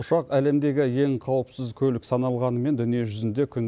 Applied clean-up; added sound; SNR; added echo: none; none; none; none.